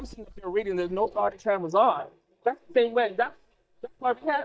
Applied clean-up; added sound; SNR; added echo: neural mask model DeepFilterNet 3.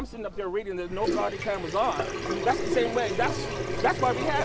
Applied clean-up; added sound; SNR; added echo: none; Sink (filling or washing) / Water tap, faucet; 3 dB; none.